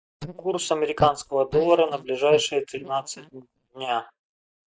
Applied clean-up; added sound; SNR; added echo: neural mask model DeepFilterNet 3.